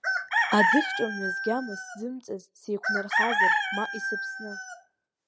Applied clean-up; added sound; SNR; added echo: none; Chicken, rooster; -4 dB; none.